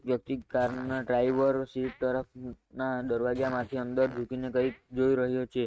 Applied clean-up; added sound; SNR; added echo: neural mask model RNNoise.